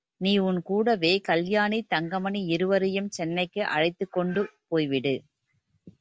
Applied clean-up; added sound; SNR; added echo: none; none; none; none.